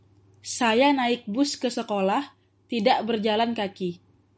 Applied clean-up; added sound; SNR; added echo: none; none; none; none.